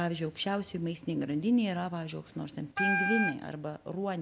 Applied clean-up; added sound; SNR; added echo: none; Wind instrument, woodwind instrument; 0 dB; none.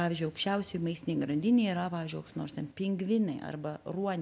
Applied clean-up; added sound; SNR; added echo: none; none; none; none.